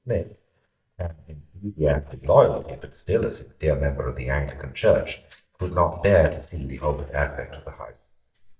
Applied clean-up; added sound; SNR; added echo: neural mask model DeepFilterNet 3.